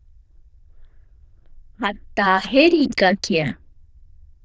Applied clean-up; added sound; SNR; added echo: neural diffusion model UNIVERSE++.